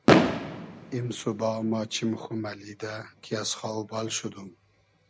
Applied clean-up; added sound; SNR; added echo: none; Fireworks; -3 dB; none.